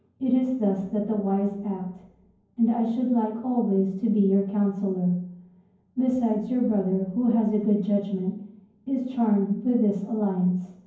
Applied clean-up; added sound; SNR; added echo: none; none; none; reverberation time 0.9 s.